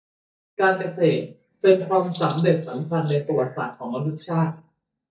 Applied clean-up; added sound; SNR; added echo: neural mask model DeepFilterNet 3.